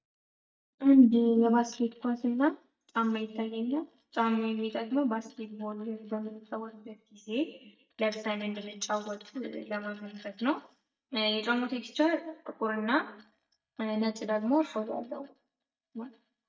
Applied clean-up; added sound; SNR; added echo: neural mask model DeepFilterNet 3.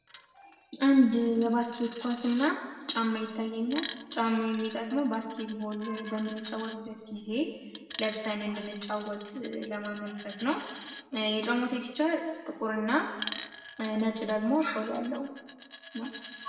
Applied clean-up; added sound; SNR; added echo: none; Coin (dropping); 12 dB; reverberation time 1.2 s.